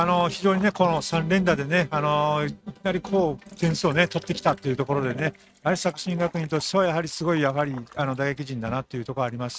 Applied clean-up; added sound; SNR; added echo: neural mask model RNNoise.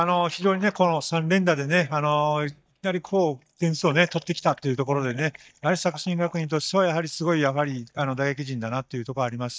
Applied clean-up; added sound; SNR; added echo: neural mask model DeepFilterNet 3.